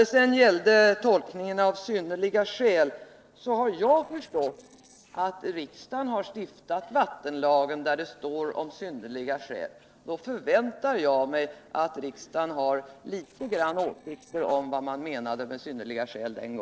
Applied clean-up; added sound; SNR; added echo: neural separator model SepFormer DNS4.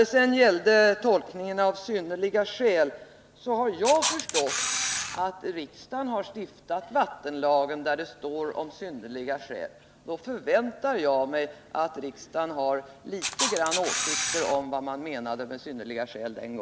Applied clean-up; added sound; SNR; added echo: none; Camera; 2 dB; none.